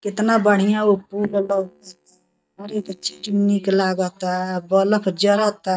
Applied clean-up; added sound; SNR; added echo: neural mask model DeepFilterNet 3.